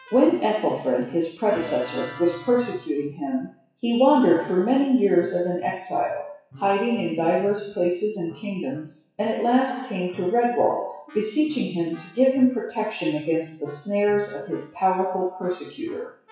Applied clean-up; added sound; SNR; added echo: classical method WPE with log-MMSE.